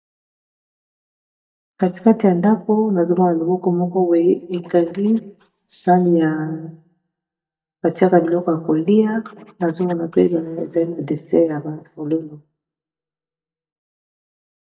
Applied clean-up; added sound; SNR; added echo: neural mask model DeepFilterNet 3.